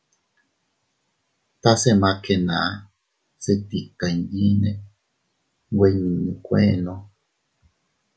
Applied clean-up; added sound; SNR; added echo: none; none; none; none.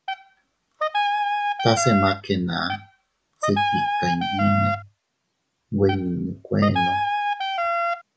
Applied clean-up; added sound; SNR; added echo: none; Wind instrument, woodwind instrument; -1 dB; none.